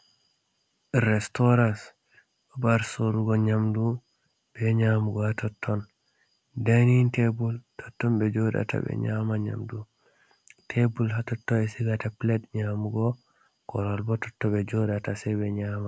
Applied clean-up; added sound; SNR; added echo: none; none; none; none.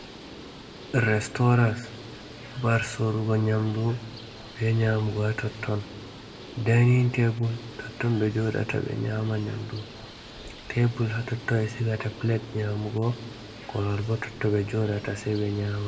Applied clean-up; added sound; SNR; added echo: none; Bird; 16 dB; reverberation time 0.9 s.